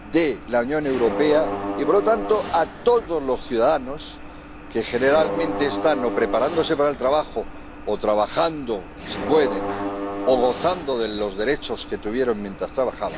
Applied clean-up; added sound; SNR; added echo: none; Mechanisms; 8 dB; none.